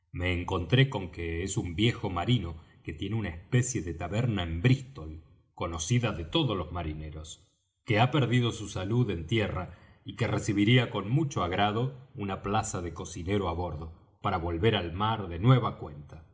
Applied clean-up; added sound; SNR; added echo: none; none; none; none.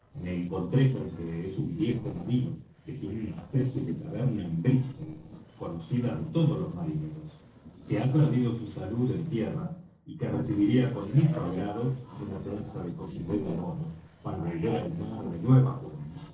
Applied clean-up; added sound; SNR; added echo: neural separator model SepFormer DNS4.